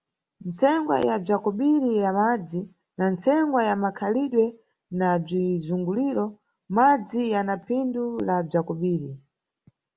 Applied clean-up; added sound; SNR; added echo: none; none; none; none.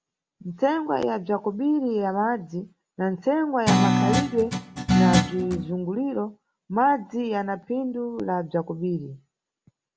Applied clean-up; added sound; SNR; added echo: none; Guitar; -4 dB; none.